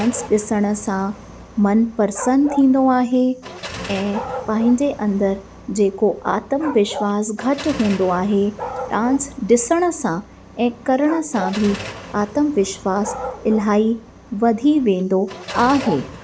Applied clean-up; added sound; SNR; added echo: none; Bark + Car; 13 dB; none.